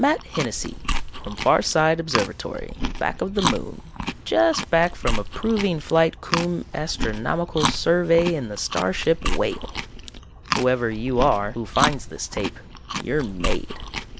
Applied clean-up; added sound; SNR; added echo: none; Chewing, mastication; 4 dB; none.